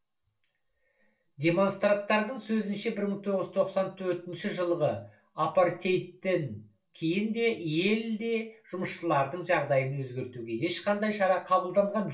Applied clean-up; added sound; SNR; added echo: none; none; none; reverberation time 0.2 s.